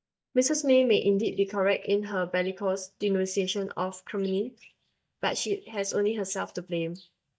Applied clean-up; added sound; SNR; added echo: neural mask model DeepFilterNet 3.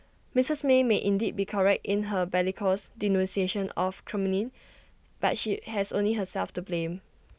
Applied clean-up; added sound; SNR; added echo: none; none; none; none.